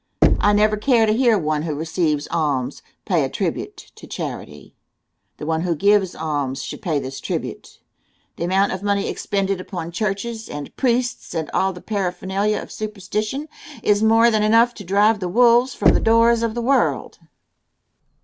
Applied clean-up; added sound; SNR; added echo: none; Knock; 3 dB; none.